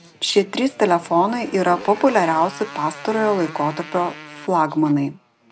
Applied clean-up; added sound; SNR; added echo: none; Motorcycle; 18 dB; none.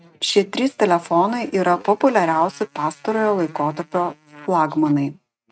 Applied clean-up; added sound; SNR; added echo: neural mask model RNNoise.